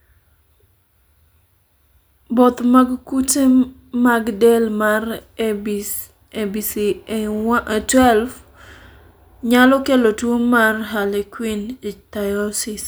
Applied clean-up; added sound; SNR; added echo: none; none; none; none.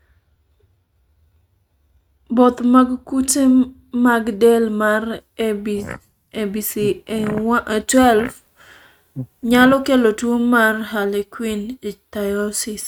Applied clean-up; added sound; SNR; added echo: neural mask model RNNoise.